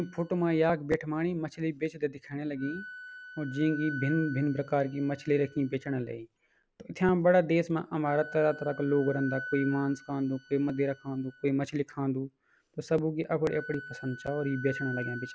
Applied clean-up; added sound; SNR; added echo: none; Wind instrument, woodwind instrument; 15 dB; none.